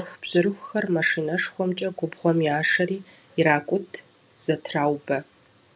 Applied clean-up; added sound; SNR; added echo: none; none; none; none.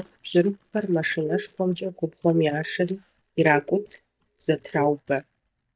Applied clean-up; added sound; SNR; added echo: neural mask model DeepFilterNet 3.